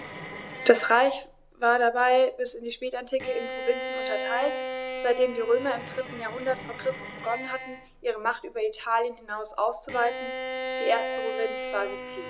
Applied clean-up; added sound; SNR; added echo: none; Bowed string instrument; 8 dB; none.